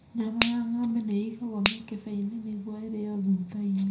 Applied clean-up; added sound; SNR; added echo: none; Finger snapping; 5 dB; reverberation time 0.4 s.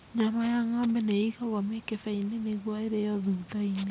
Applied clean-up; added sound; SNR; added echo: none; none; none; none.